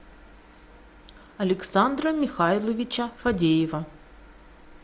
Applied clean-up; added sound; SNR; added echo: none; none; none; none.